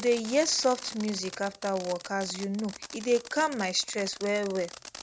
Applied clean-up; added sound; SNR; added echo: none; Fireworks; 15 dB; none.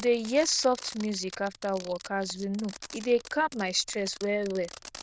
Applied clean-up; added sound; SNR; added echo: neural diffusion model UNIVERSE++.